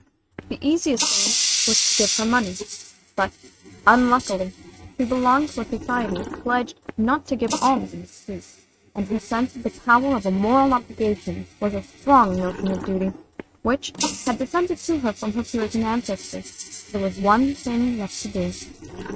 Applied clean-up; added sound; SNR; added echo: neural mask model RNNoise.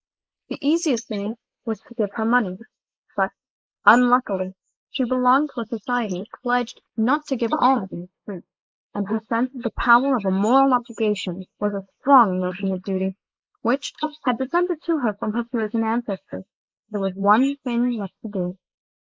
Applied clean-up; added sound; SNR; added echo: neural mask model Resemble Enhance denoiser.